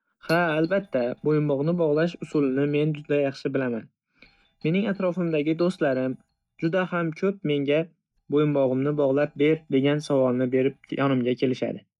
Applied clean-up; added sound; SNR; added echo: neural mask model DeepFilterNet 3.